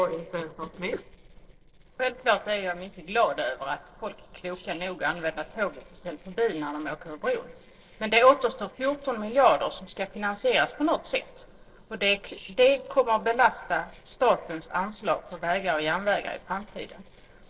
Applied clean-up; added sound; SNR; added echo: neural separator model SepFormer DNS4.